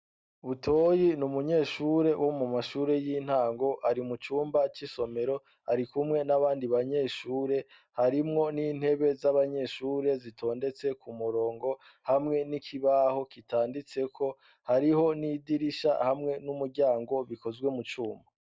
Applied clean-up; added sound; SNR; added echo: none; none; none; none.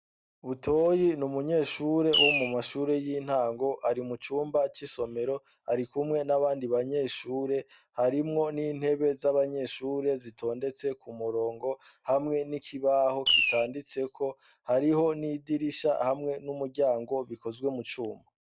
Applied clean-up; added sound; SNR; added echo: none; Fireworks; -4 dB; none.